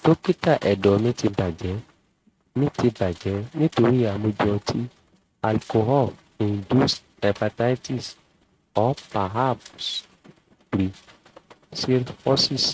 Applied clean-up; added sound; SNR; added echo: neural mask model RNNoise.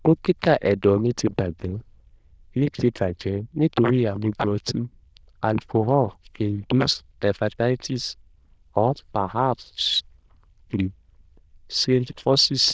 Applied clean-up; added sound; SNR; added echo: neural diffusion model UNIVERSE++.